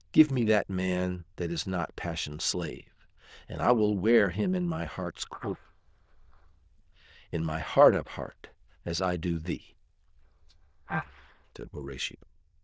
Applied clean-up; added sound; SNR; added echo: neural diffusion model UNIVERSE++.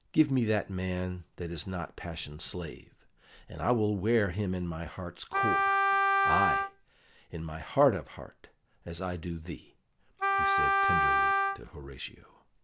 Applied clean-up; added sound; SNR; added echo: none; Wind instrument, woodwind instrument; -4 dB; none.